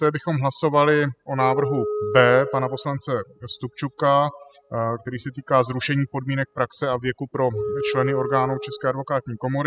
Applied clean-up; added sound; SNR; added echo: classical method spectral subtraction.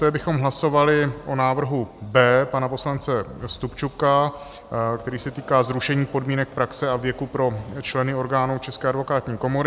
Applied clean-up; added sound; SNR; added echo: none; none; none; none.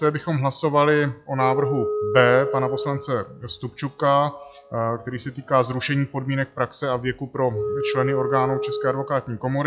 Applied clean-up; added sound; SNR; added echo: classical method log-MMSE.